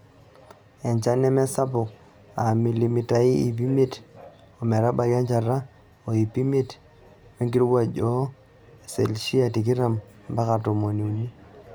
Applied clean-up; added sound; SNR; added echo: none; none; none; none.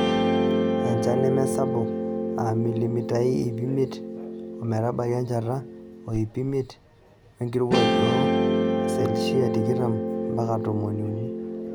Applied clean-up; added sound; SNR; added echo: none; Guitar; -1 dB; none.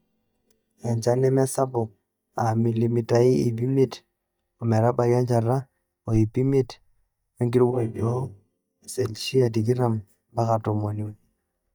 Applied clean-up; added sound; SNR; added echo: neural mask model DeepFilterNet 3.